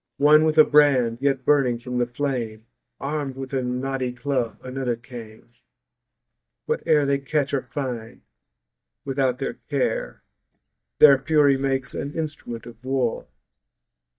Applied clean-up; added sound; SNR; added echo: neural mask model DeepFilterNet 3.